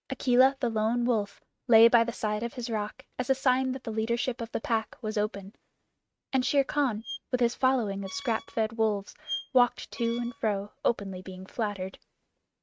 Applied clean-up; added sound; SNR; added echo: neural mask model RNNoise.